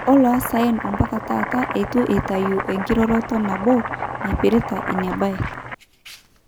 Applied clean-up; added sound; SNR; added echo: none; Domestic sounds, home sounds; 8 dB; none.